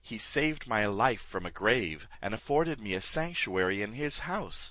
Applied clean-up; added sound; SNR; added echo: none; none; none; none.